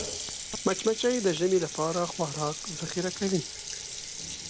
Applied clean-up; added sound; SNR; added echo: none; Water tap, faucet; 7 dB; none.